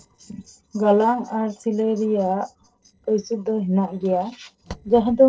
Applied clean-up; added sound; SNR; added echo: neural separator model SepFormer DNS4.